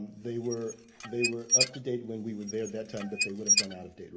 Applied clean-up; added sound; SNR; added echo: none; Squeak / Dishes, pots, and pans; -3 dB; reverberation time 0.7 s.